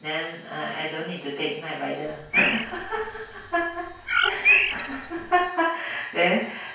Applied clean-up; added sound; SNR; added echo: none; Bird; -2 dB; reverberation time 0.5 s.